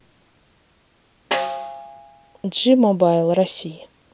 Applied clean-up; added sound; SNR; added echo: none; Snare drum; 9 dB; none.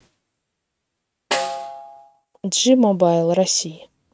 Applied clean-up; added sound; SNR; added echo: neural mask model RNNoise.